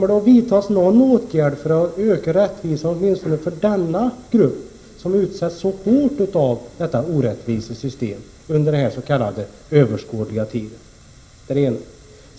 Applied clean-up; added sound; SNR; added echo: none; none; none; reverberation time 1.0 s.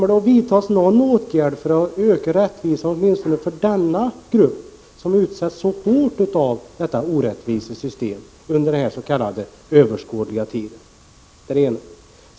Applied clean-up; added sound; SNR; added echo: none; none; none; none.